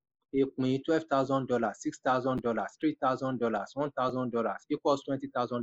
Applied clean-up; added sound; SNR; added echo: neural mask model Resemble Enhance denoiser.